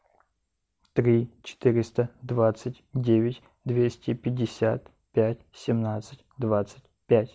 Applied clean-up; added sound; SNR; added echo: none; none; none; none.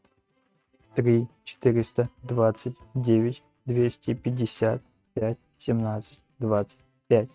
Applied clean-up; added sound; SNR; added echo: neural mask model RNNoise.